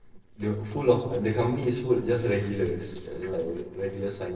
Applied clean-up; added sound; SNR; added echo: neural separator model SepFormer DNS4.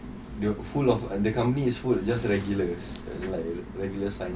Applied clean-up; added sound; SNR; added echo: none; none; none; none.